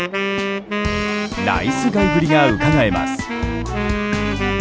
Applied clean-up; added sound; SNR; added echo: none; Wind instrument, woodwind instrument; 2 dB; none.